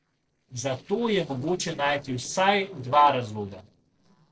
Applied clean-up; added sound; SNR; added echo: neural separator model SepFormer DNS4.